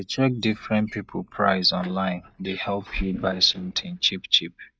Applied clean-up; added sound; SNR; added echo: neural mask model DeepFilterNet 3.